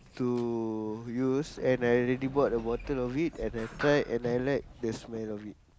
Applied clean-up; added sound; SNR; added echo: none; Sliding door; 16 dB; none.